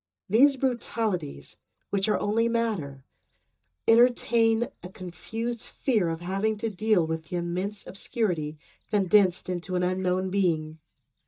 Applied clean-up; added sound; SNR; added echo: neural mask model DeepFilterNet 3.